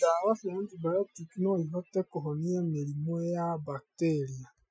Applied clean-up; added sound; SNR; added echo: classical method Wiener filter.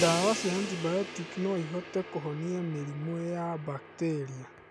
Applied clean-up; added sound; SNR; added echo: none; Crash cymbal; 8 dB; none.